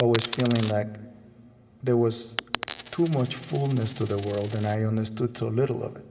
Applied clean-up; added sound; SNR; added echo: none; Coin (dropping); 13 dB; reverberation time 2.5 s.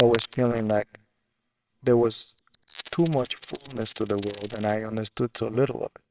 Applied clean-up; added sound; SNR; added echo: neural separator model SepFormer WHAMR!.